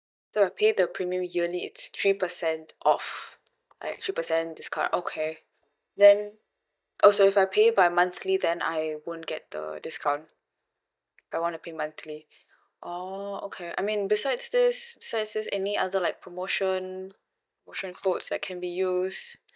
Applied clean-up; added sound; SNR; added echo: neural mask model DeepFilterNet 3.